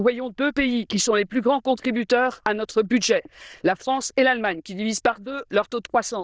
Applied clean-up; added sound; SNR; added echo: neural diffusion model UNIVERSE++.